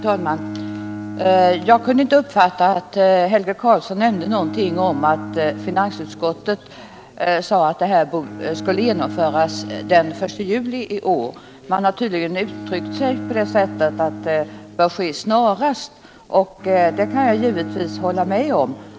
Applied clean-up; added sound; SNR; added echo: none; Bowed string instrument; 12 dB; none.